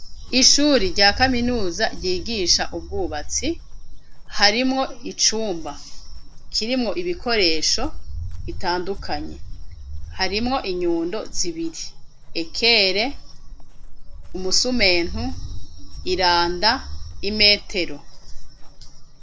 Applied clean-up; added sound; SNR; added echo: none; Walk, footsteps; 4 dB; none.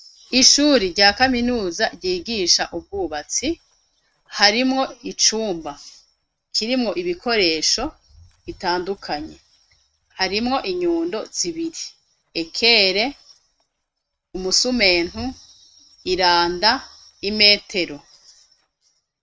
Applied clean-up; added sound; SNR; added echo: neural mask model RNNoise.